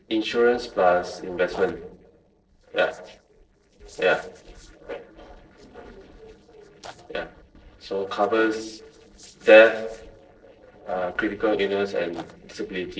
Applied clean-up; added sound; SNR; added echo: neural separator model SepFormer DNS4.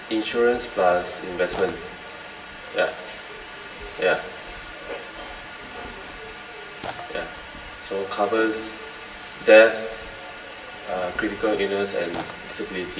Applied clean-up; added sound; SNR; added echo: none; Tearing; 19 dB; reverberation time 2.5 s.